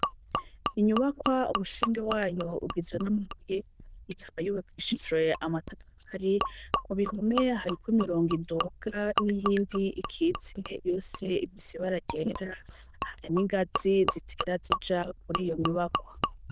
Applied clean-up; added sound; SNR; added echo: neural diffusion model UNIVERSE++.